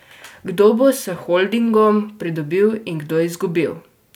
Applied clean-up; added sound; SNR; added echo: none; none; none; none.